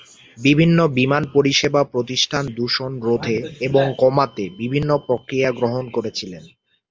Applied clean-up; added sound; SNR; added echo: none; none; none; none.